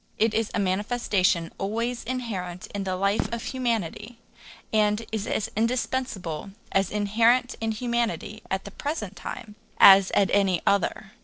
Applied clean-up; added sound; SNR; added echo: neural separator model SepFormer DNS4.